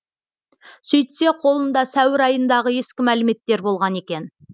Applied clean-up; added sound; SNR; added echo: none; none; none; none.